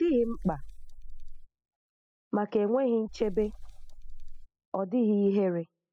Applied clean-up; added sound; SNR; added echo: classical method spectral subtraction.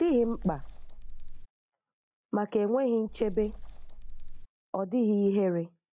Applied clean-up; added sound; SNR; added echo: none; Wind; 7 dB; none.